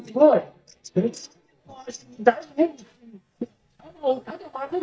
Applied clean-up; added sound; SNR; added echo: neural mask model DeepFilterNet 3.